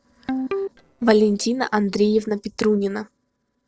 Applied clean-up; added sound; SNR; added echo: neural separator model SepFormer DNS4.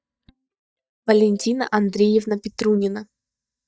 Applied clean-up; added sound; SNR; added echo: neural mask model DeepFilterNet 3.